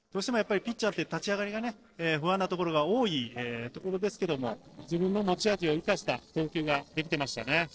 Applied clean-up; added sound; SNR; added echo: neural separator model SepFormer DNS4.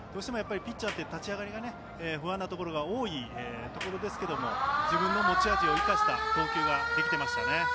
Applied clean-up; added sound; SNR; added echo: none; Clapping; 17 dB; none.